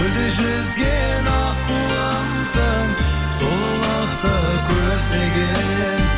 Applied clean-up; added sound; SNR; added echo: none; none; none; none.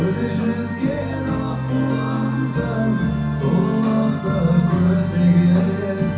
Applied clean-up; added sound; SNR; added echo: none; none; none; reverberation time 0.6 s.